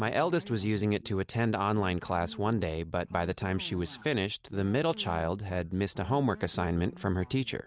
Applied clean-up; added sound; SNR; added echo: none; none; none; none.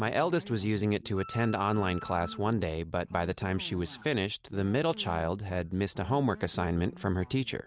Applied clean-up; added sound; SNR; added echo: none; Wind instrument, woodwind instrument; 15 dB; none.